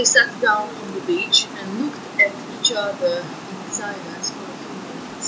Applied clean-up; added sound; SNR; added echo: none; Water; 11 dB; none.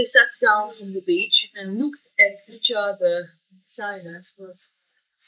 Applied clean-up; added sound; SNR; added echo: neural mask model Resemble Enhance denoiser.